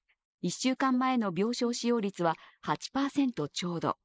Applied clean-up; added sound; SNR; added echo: neural mask model Resemble Enhance denoiser.